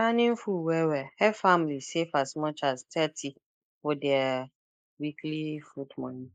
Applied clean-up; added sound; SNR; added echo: neural mask model Resemble Enhance denoiser.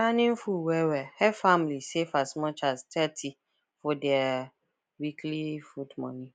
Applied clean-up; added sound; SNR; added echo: none; none; none; none.